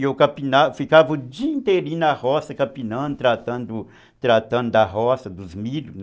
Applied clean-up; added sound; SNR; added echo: none; none; none; none.